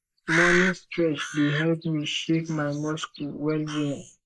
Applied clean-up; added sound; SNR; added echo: neural mask model Resemble Enhance denoiser.